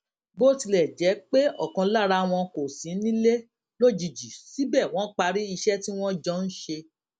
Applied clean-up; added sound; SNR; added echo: none; none; none; none.